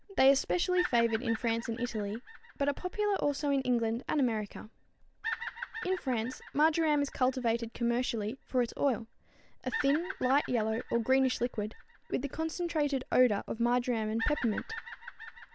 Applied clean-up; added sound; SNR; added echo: none; Bird vocalization, bird call, bird song; 14 dB; none.